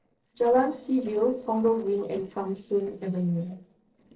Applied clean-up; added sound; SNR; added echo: neural separator model SepFormer DNS4.